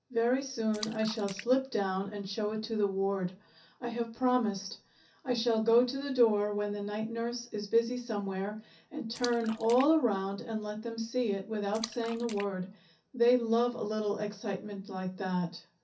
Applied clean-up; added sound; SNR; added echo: none; Splash, splatter; 17 dB; reverberation time 0.3 s.